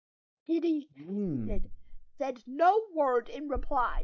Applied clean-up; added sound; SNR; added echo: neural mask model DeepFilterNet 3.